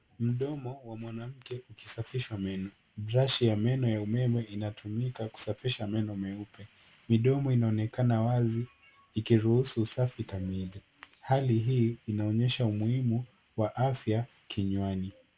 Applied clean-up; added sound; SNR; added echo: none; none; none; none.